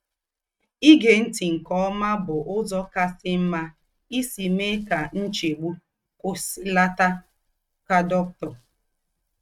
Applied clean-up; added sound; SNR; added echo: neural mask model RNNoise.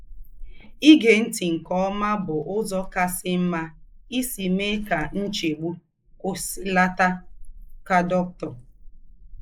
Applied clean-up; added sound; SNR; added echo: neural mask model Resemble Enhance denoiser.